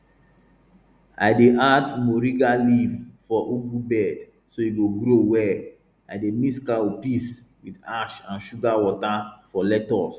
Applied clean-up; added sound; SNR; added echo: none; none; none; none.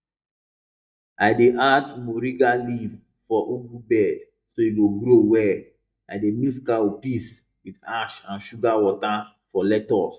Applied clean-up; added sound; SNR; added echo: neural mask model DeepFilterNet 3.